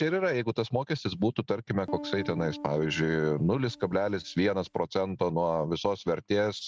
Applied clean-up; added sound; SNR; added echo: neural mask model RNNoise.